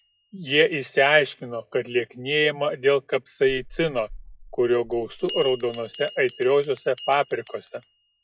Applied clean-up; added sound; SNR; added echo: classical method log-MMSE.